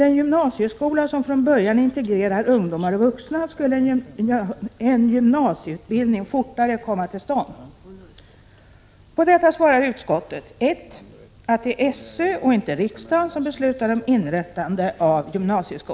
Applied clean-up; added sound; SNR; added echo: none; none; none; none.